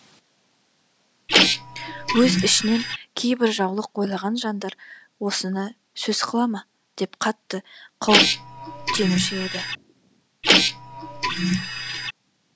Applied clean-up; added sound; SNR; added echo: none; Printer; -4 dB; none.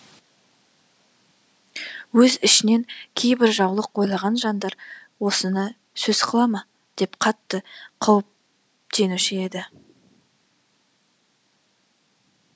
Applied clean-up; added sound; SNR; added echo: none; none; none; none.